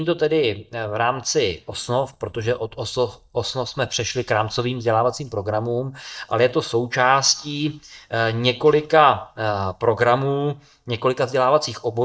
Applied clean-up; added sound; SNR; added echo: neural mask model DeepFilterNet 3.